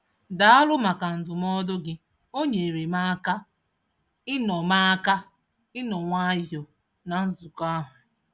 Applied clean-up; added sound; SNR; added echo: none; none; none; none.